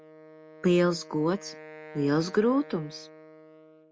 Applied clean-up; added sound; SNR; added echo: none; Wind instrument, woodwind instrument; 19 dB; none.